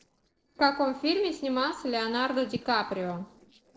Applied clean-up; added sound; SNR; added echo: neural separator model SepFormer DNS4.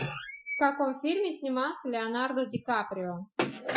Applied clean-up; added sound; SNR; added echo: classical method Wiener filter.